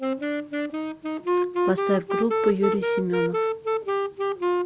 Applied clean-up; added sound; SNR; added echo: none; Wind instrument, woodwind instrument; -3 dB; none.